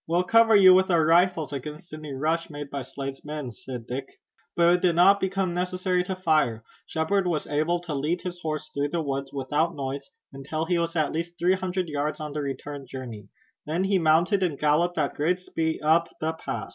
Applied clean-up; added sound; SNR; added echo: none; none; none; none.